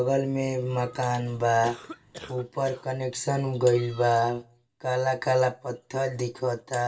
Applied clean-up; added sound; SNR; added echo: none; Cough; 18 dB; reverberation time 0.2 s.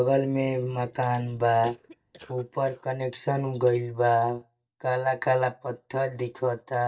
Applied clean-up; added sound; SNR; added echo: neural mask model DeepFilterNet 3.